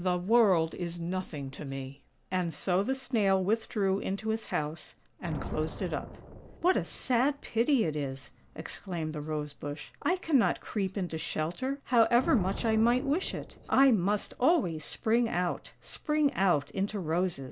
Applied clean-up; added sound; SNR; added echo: none; Thunder; 18 dB; none.